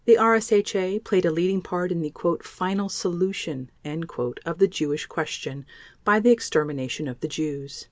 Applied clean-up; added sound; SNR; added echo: none; none; none; none.